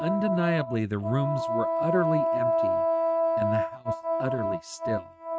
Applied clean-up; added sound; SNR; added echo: neural mask model RNNoise.